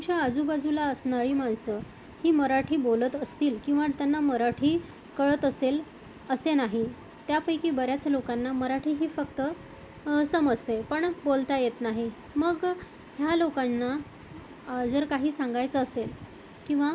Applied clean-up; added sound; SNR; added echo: none; none; none; none.